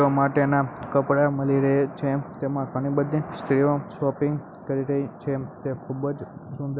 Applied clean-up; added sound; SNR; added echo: none; none; none; none.